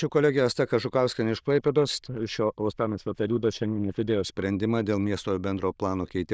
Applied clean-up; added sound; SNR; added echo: neural diffusion model UNIVERSE++.